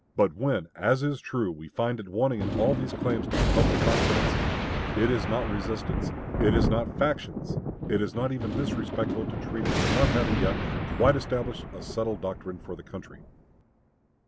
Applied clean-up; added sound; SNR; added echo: none; Thunder; 0 dB; none.